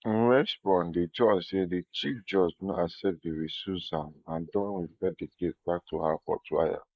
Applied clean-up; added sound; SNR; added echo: neural mask model Resemble Enhance denoiser.